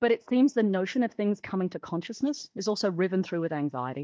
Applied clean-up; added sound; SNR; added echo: neural mask model DeepFilterNet 3.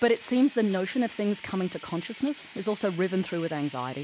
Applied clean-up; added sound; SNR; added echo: none; Domestic sounds, home sounds; 17 dB; none.